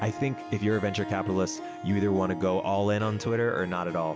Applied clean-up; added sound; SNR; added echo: none; Harp; 11 dB; none.